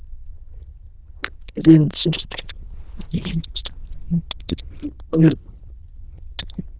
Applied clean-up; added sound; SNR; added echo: neural diffusion model UNIVERSE++.